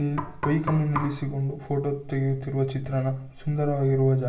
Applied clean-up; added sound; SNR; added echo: none; Knock; 10 dB; reverberation time 0.4 s.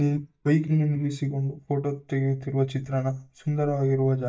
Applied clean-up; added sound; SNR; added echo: neural mask model DeepFilterNet 3.